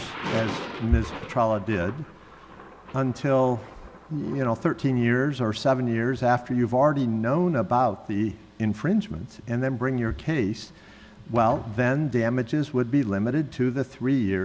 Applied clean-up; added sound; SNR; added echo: none; Thunder; 18 dB; none.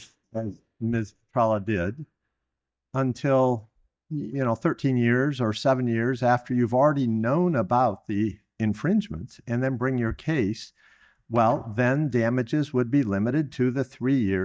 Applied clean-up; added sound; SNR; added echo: neural mask model DeepFilterNet 3.